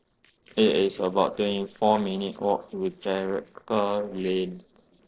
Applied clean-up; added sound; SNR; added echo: neural separator model SepFormer DNS4.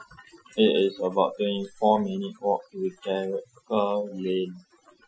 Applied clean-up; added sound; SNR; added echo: classical method Wiener filter.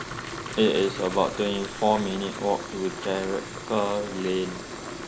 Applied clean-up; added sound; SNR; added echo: none; Fill (with liquid) / Water tap, faucet; 9 dB; none.